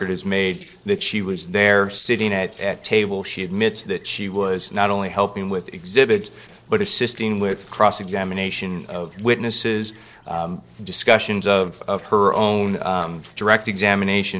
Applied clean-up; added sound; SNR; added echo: neural separator model SepFormer DNS4.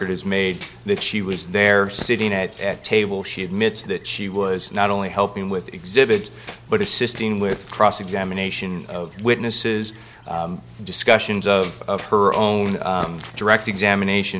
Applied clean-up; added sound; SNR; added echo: none; Run; 19 dB; none.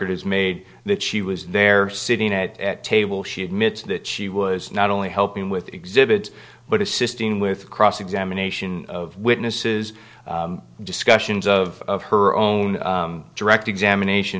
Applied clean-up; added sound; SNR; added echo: none; none; none; none.